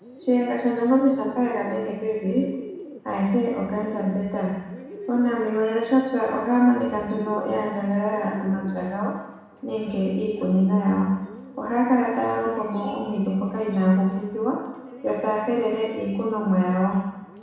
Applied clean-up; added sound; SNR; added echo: none; Bird; 18 dB; reverberation time 1.1 s.